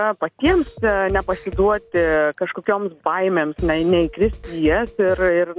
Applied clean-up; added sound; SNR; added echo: none; Drum kit; 12 dB; none.